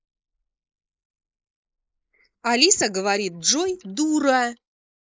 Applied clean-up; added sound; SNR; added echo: neural mask model Resemble Enhance denoiser.